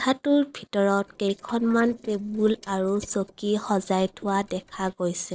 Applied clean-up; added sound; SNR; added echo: neural separator model SepFormer DNS4.